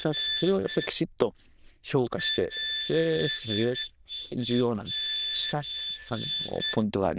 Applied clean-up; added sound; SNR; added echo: neural diffusion model UNIVERSE++.